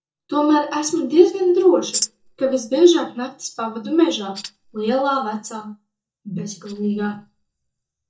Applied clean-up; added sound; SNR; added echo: neural mask model DeepFilterNet 3.